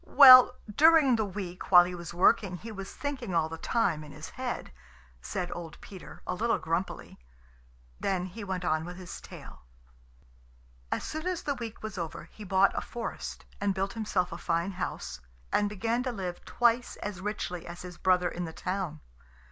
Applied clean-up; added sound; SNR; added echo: none; none; none; none.